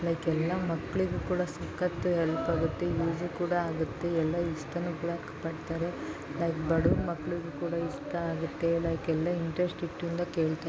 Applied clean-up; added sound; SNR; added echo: none; none; none; none.